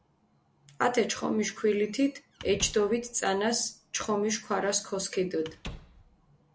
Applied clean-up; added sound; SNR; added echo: none; Squeak / Slam; 19 dB; none.